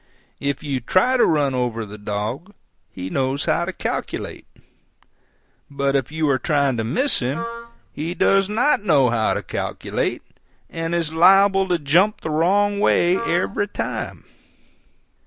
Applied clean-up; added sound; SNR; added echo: none; Wind instrument, woodwind instrument; 11 dB; none.